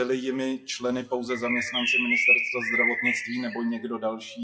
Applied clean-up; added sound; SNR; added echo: classical method WPE with log-MMSE.